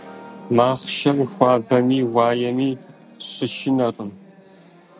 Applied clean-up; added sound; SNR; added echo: none; none; none; none.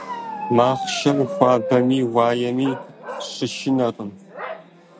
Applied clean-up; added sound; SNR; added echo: none; Bark; 10 dB; none.